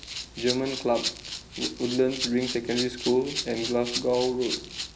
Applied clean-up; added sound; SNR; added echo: none; Rattle (instrument); 7 dB; none.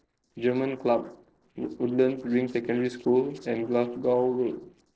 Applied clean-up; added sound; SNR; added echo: neural separator model SepFormer DNS4.